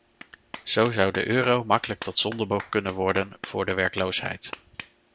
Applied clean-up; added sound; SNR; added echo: none; Clapping; 16 dB; none.